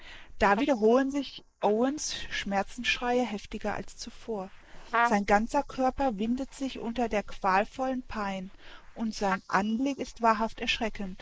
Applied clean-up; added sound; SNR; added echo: neural mask model Resemble Enhance denoiser.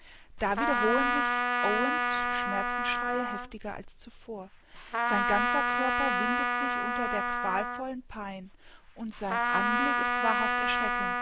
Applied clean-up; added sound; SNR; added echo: none; Trumpet; -5 dB; none.